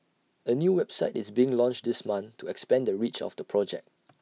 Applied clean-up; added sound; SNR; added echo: none; none; none; none.